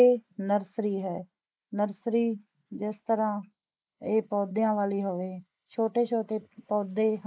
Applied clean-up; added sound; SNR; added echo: neural mask model Resemble Enhance denoiser.